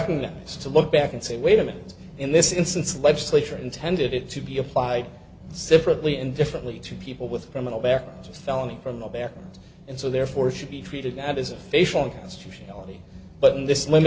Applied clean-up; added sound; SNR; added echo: none; none; none; none.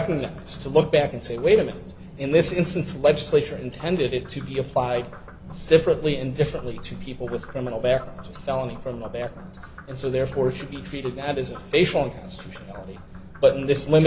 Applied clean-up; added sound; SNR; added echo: none; Frog; 18 dB; none.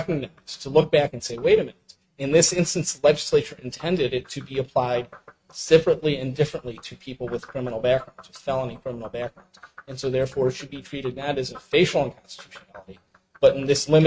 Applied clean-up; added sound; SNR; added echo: neural mask model RNNoise.